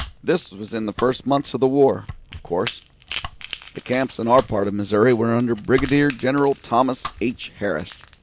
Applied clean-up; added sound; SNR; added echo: none; Domestic sounds, home sounds + Crack / Crackle; 13 dB; none.